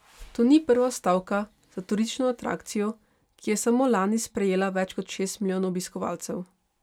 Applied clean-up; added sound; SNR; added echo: none; none; none; none.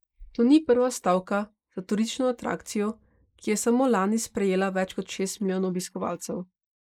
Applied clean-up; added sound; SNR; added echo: neural mask model Resemble Enhance denoiser.